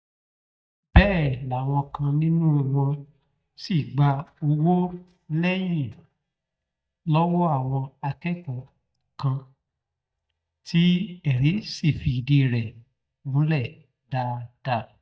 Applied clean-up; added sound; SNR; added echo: neural mask model DeepFilterNet 3.